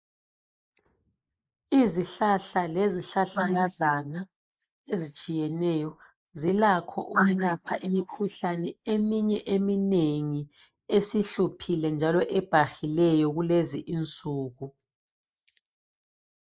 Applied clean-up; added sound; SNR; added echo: neural mask model Resemble Enhance denoiser.